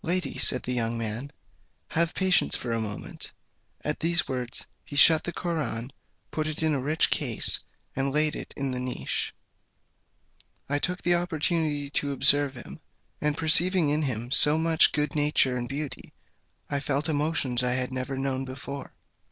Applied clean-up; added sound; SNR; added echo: none; none; none; none.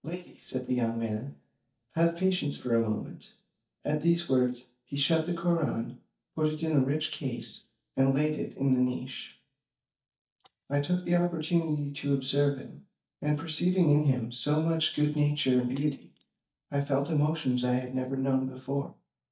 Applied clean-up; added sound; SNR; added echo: neural mask model DeepFilterNet 3.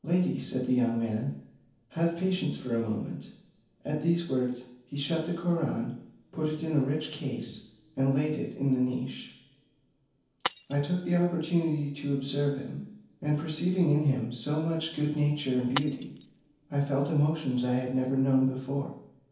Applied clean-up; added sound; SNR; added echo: none; Shatter; 15 dB; reverberation time 0.7 s.